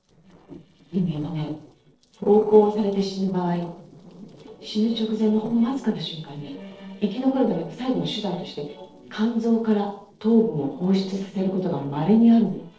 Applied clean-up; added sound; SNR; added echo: neural separator model SepFormer DNS4.